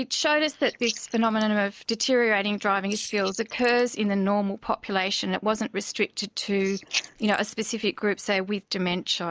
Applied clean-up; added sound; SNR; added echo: neural mask model Resemble Enhance denoiser.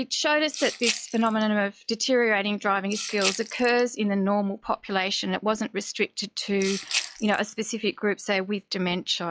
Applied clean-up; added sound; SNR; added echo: classical method log-MMSE.